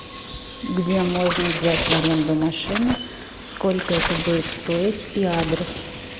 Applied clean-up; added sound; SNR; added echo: none; Bird; 4 dB; none.